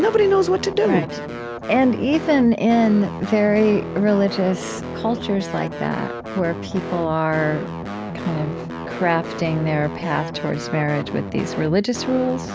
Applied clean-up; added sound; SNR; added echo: none; Guitar; 9 dB; none.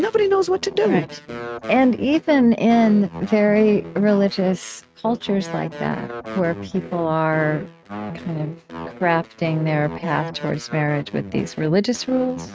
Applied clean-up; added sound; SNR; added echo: neural mask model RNNoise.